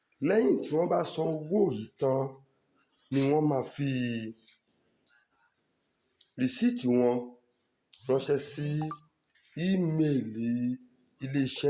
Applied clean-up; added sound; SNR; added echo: none; none; none; none.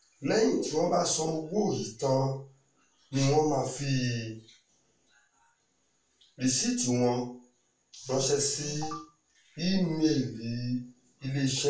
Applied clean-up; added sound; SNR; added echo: none; none; none; reverberation time 0.3 s.